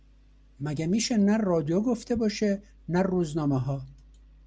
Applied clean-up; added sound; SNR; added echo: none; none; none; none.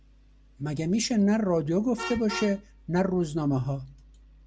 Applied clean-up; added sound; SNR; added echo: none; Vehicle horn, car horn, honking; 16 dB; none.